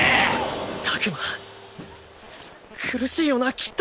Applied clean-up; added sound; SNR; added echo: none; Crowd; 16 dB; none.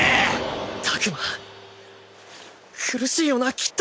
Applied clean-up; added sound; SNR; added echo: none; none; none; none.